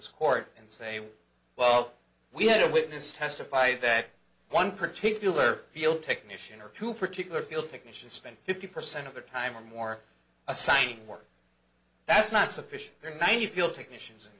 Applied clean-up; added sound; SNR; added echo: none; none; none; none.